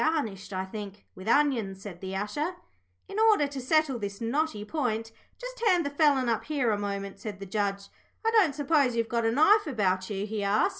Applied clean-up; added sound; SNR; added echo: none; none; none; none.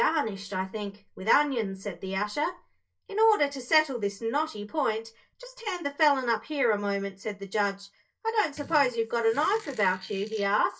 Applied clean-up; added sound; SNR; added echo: neural mask model DeepFilterNet 3.